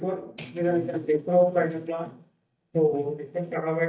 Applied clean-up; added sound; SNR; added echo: neural mask model DeepFilterNet 3.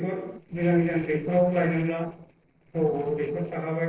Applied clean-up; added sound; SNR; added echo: neural separator model SepFormer DNS4.